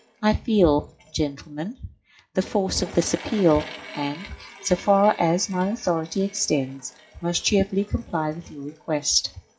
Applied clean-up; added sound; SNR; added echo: classical method WPE with log-MMSE.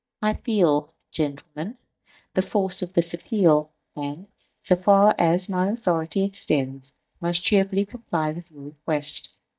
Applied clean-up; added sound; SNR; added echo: neural mask model DeepFilterNet 3.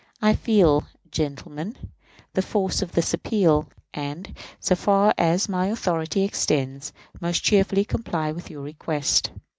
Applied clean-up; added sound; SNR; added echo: none; none; none; none.